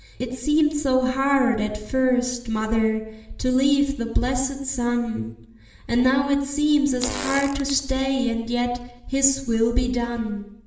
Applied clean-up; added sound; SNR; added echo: none; Fart; 10 dB; reverberation time 0.8 s.